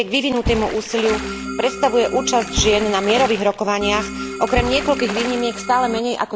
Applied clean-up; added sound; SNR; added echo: none; Water / Splash, splatter + Organ; 7 dB; none.